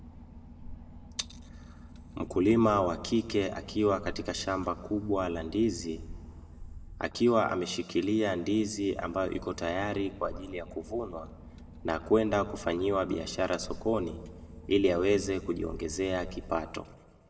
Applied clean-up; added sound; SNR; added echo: none; Engine / Boat, Water vehicle; 15 dB; reverberation time 0.9 s.